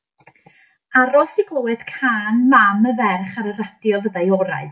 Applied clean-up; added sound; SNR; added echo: none; none; none; none.